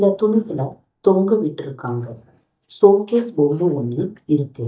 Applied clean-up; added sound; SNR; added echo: neural mask model DeepFilterNet 3.